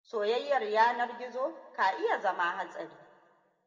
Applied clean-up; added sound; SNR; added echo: none; none; none; reverberation time 1.3 s.